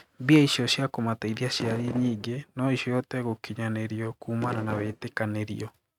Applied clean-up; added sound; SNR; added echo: neural mask model RNNoise.